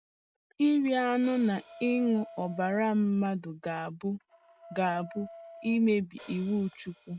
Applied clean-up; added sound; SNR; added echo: none; Wind instrument, woodwind instrument + Hi-hat; 19 dB; none.